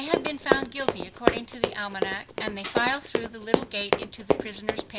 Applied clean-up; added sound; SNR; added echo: none; Tambourine + Run; -4 dB; none.